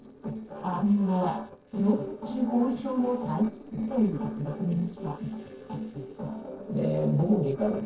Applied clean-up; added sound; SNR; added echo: neural separator model SepFormer DNS4.